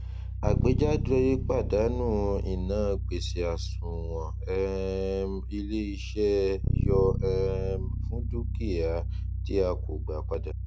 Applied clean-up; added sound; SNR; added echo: none; Bass guitar; 0 dB; none.